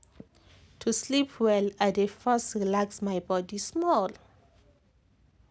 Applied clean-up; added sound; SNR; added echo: none; none; none; none.